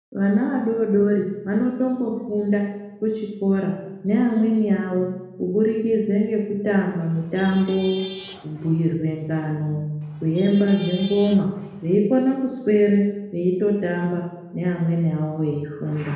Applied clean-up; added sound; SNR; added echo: none; Traffic noise, roadway noise / Vehicle horn, car horn, honking; 18 dB; reverberation time 1.0 s.